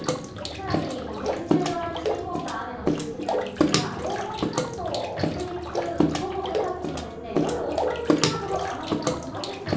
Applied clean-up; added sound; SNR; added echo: none; Bathtub (filling or washing) / Water / Splash, splatter; -4 dB; reverberation time 1.3 s.